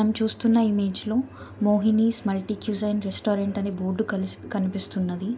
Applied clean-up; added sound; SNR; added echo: none; none; none; none.